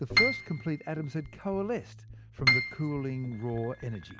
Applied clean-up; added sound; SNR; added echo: none; Piano; -1 dB; none.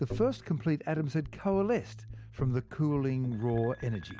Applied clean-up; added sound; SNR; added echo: none; none; none; none.